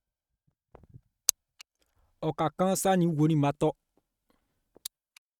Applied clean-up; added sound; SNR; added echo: neural mask model RNNoise.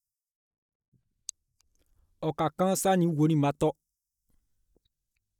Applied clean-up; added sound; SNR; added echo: neural mask model DeepFilterNet 3.